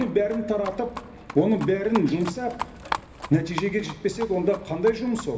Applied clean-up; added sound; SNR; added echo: none; Livestock, farm animals, working animals; 12 dB; reverberation time 0.3 s.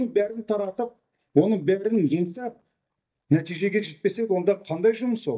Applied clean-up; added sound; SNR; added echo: neural mask model DeepFilterNet 3.